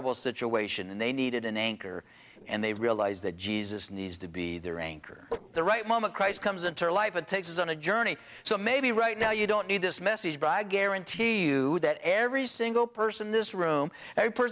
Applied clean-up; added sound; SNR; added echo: neural separator model SepFormer DNS4.